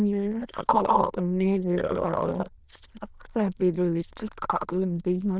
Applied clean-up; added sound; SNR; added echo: neural diffusion model UNIVERSE++.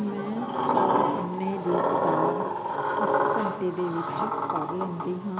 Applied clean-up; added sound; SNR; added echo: none; Sliding door; -4 dB; none.